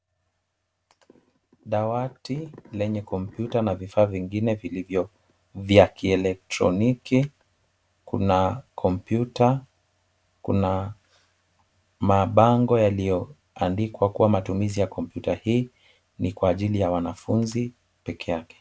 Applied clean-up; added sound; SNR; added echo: none; none; none; none.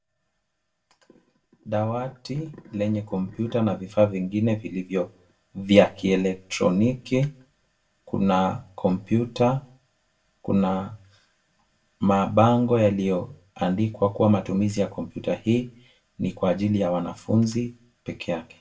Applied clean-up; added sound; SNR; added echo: none; none; none; reverberation time 0.2 s.